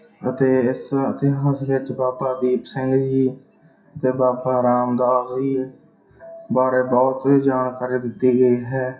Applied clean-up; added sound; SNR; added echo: classical method WPE with log-MMSE.